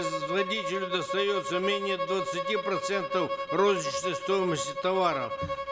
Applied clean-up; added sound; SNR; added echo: none; Bowed string instrument; 3 dB; none.